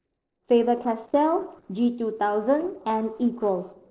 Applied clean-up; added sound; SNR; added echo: neural separator model SepFormer DNS4.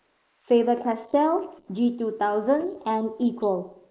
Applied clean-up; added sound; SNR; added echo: neural mask model Resemble Enhance denoiser.